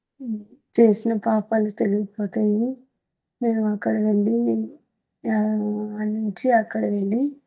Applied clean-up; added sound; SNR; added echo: neural mask model DeepFilterNet 3.